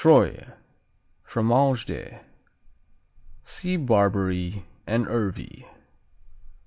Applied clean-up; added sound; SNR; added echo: none; none; none; none.